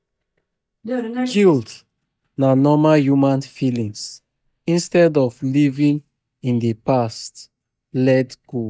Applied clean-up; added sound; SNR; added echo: neural mask model DeepFilterNet 3.